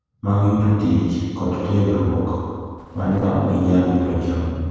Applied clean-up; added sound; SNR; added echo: neural separator model SepFormer DNS4.